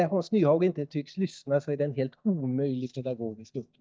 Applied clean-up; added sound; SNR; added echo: neural mask model DeepFilterNet 3.